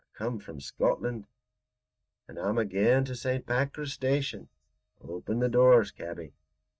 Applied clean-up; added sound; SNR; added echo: neural mask model DeepFilterNet 3.